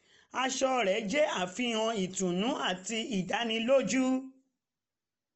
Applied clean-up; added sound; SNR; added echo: none; none; none; none.